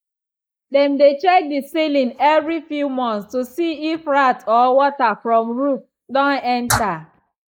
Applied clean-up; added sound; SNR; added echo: neural mask model Resemble Enhance denoiser.